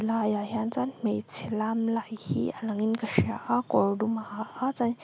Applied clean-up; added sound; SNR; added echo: none; none; none; none.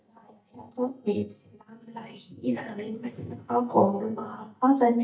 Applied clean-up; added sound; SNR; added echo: neural mask model DeepFilterNet 3.